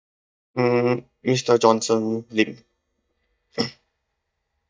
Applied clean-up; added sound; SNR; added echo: neural mask model DeepFilterNet 3.